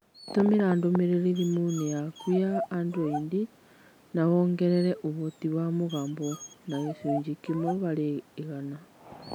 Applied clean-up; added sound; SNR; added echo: none; Dog; 15 dB; none.